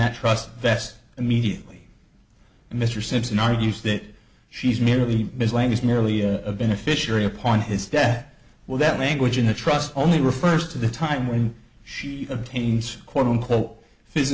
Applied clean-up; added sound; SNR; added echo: none; none; none; none.